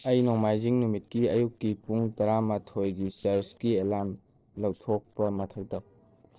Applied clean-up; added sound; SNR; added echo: neural separator model SepFormer DNS4.